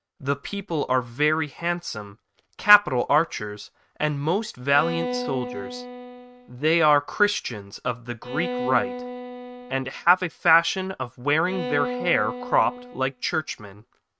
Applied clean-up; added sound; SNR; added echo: neural mask model RNNoise.